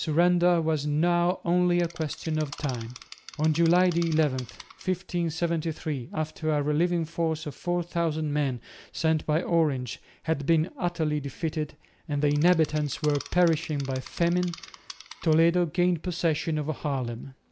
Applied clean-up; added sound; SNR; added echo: none; Insect; 18 dB; none.